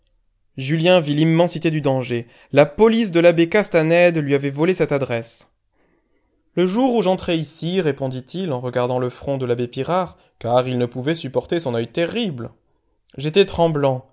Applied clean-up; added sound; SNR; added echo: none; none; none; none.